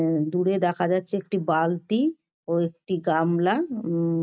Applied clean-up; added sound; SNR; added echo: none; none; none; none.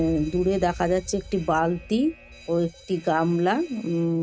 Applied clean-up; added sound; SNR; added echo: none; Alarm; 18 dB; none.